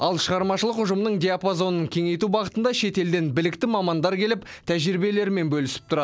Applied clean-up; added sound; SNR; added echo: none; none; none; none.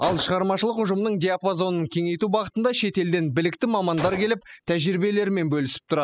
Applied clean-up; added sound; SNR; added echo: classical method spectral subtraction.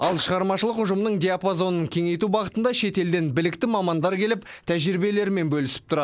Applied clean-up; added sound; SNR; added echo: neural mask model Resemble Enhance denoiser.